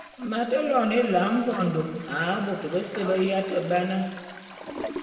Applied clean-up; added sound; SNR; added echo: none; Toilet flush; 14 dB; reverberation time 1.6 s.